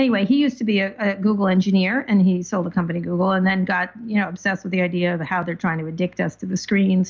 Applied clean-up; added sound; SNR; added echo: none; none; none; none.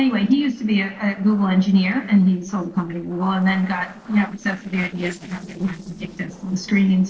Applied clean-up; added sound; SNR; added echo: neural separator model SepFormer DNS4.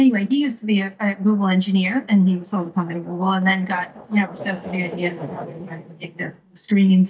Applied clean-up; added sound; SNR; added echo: neural mask model DeepFilterNet 3.